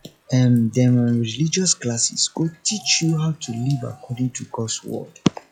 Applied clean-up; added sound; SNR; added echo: classical method log-MMSE.